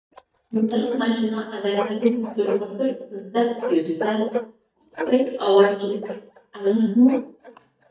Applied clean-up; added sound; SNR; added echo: neural mask model DeepFilterNet 3.